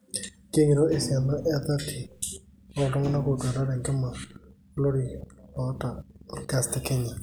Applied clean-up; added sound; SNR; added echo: none; Thump, thud; 11 dB; none.